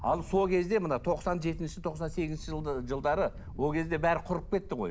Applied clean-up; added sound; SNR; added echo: none; Wind; 12 dB; none.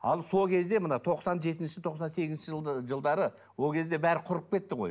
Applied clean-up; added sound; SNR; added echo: none; none; none; none.